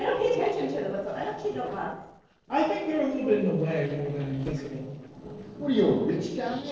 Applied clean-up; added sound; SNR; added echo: neural separator model SepFormer DNS4.